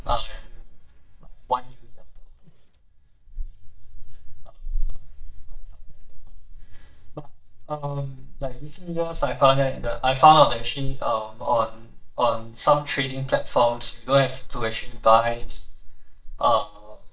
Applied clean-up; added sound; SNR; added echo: neural mask model DeepFilterNet 3.